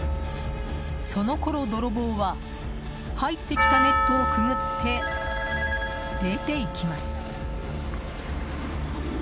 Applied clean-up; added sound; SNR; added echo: none; Percussion; 3 dB; none.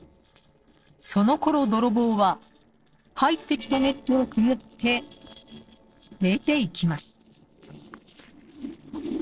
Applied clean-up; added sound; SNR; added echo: neural separator model SepFormer DNS4.